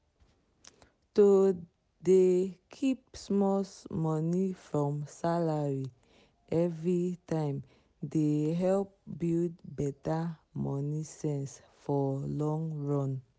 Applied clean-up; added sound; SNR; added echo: none; none; none; none.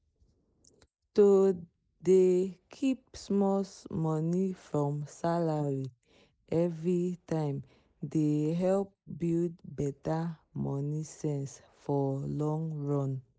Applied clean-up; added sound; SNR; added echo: neural mask model Resemble Enhance denoiser.